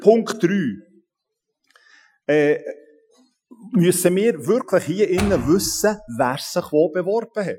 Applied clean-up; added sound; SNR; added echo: classical method Wiener filter.